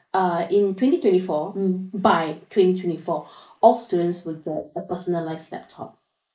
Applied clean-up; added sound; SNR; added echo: neural mask model Resemble Enhance denoiser.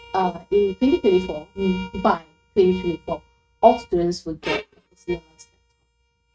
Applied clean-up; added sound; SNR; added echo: neural mask model RNNoise.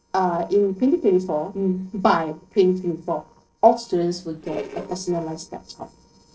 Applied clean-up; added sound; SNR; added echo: neural separator model SepFormer DNS4.